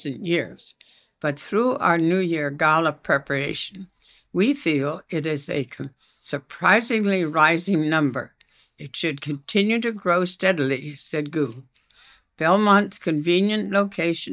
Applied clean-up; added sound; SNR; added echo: neural mask model DeepFilterNet 3.